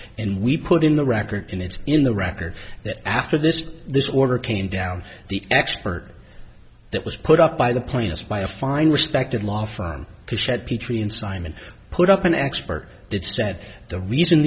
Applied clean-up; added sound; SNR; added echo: none; none; none; none.